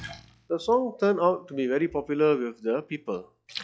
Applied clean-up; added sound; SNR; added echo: classical method log-MMSE.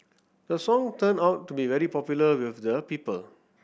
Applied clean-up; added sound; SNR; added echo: none; none; none; none.